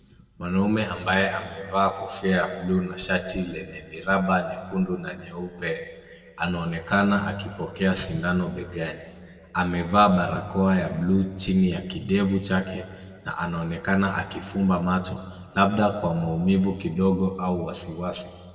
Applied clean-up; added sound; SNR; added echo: none; none; none; reverberation time 1.7 s.